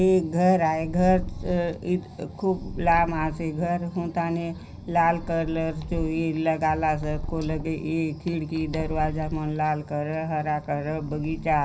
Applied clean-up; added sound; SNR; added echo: none; Purr; 11 dB; reverberation time 0.4 s.